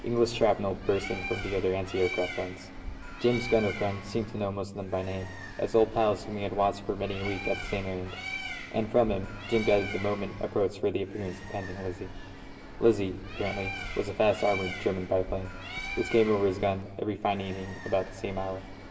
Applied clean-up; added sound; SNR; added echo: none; Bird; 10 dB; reverberation time 1.7 s.